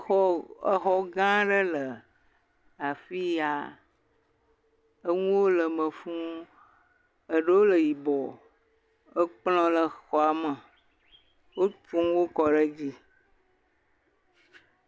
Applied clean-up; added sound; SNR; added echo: none; none; none; none.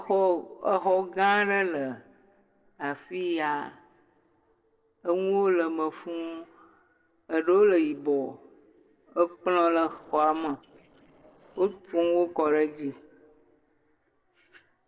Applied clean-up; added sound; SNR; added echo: neural separator model SepFormer DNS4.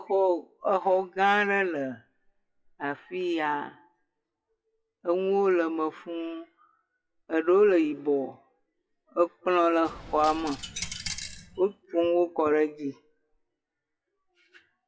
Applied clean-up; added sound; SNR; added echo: classical method WPE with log-MMSE.